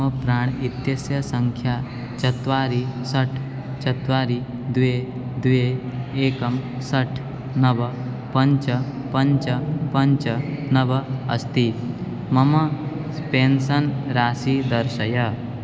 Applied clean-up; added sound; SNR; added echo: none; none; none; none.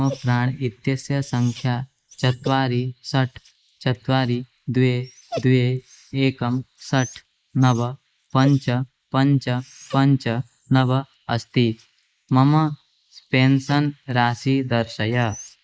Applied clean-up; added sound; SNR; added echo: neural mask model Resemble Enhance denoiser.